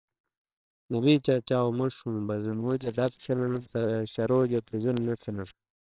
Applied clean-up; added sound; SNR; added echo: neural separator model SepFormer WHAMR!.